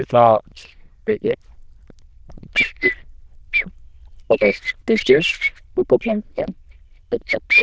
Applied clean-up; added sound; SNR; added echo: neural diffusion model UNIVERSE++.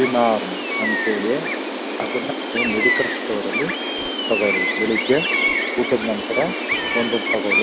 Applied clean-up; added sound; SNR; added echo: none; Gull, seagull; -1 dB; none.